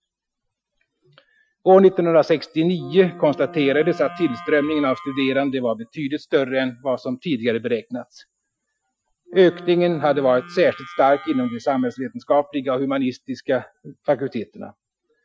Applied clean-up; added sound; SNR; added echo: classical method Wiener filter.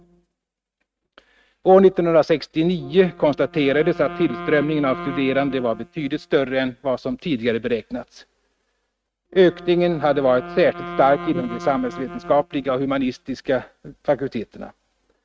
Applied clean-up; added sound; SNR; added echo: neural mask model RNNoise.